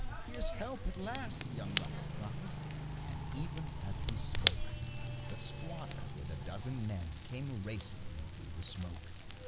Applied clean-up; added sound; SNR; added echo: none; Fire / Rain; -5 dB; none.